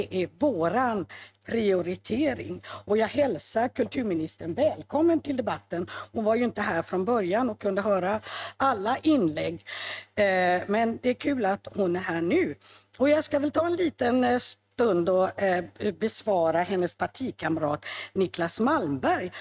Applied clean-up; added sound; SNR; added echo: neural mask model RNNoise.